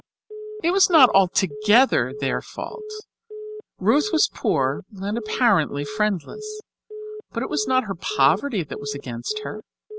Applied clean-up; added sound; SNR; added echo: none; Telephone; 12 dB; none.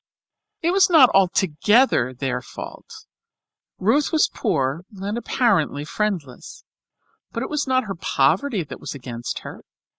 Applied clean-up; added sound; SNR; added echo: neural mask model Resemble Enhance denoiser.